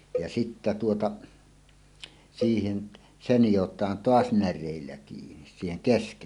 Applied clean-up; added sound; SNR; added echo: none; Cowbell; 12 dB; none.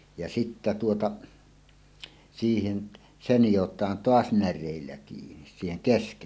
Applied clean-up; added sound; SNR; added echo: none; none; none; none.